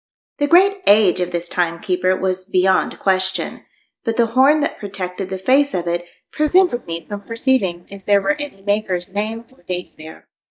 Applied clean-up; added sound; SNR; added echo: neural mask model DeepFilterNet 3.